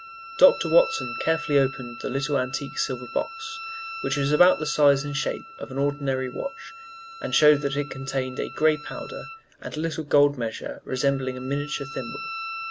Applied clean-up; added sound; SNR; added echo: none; Wind instrument, woodwind instrument; 13 dB; none.